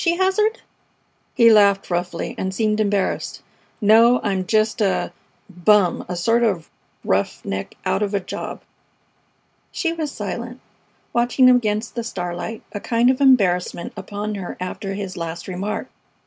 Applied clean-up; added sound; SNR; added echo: none; none; none; none.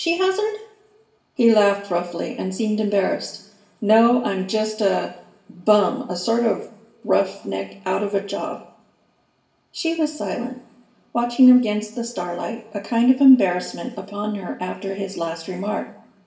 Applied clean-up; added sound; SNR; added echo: none; none; none; reverberation time 0.7 s.